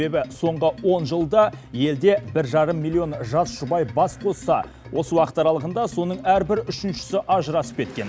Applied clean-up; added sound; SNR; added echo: none; none; none; none.